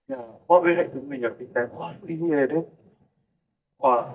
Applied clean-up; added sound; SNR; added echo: neural mask model DeepFilterNet 3.